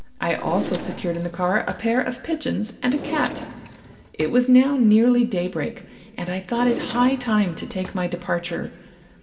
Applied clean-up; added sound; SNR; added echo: none; Drawer open or close; 13 dB; reverberation time 1.4 s.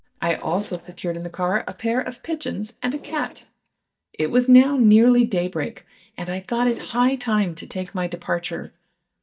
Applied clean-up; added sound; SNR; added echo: neural mask model DeepFilterNet 3.